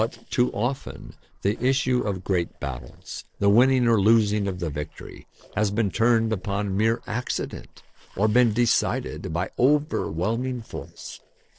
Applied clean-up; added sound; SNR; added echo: neural separator model SepFormer DNS4.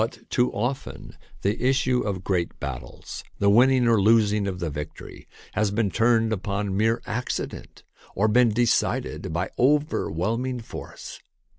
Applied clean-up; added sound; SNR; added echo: none; none; none; none.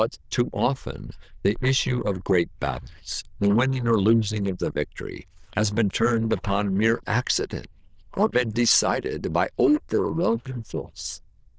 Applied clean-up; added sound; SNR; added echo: neural diffusion model UNIVERSE++.